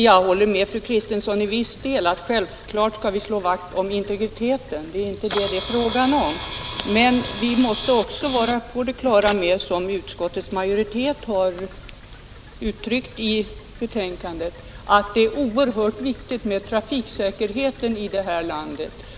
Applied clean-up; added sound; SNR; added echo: none; Camera; 10 dB; none.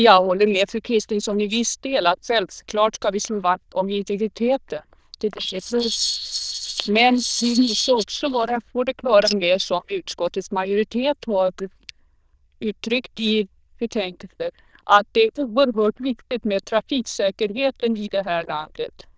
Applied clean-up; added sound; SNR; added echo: neural diffusion model UNIVERSE++.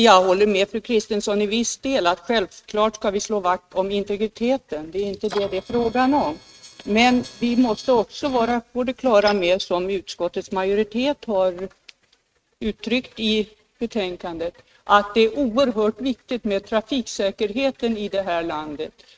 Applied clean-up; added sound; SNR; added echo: neural mask model RNNoise.